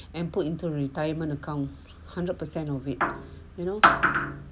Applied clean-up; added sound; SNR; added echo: none; none; none; none.